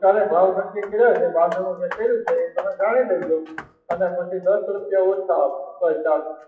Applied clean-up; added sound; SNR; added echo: classical method WPE with log-MMSE.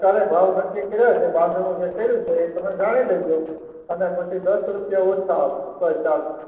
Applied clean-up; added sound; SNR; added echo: neural separator model SepFormer DNS4.